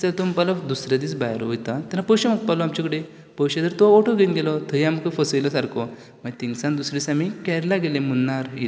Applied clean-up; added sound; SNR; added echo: none; none; none; none.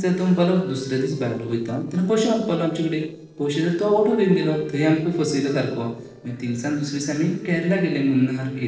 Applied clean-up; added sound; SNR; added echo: neural separator model SepFormer DNS4.